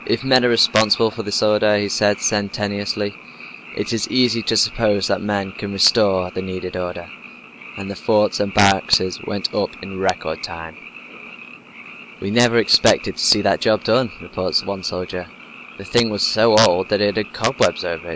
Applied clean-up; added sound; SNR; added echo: none; Frog; 18 dB; none.